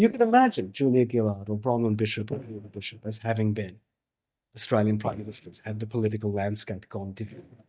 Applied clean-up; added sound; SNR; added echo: neural mask model DeepFilterNet 3.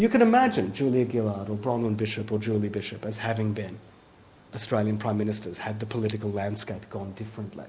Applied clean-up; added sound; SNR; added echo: none; none; none; none.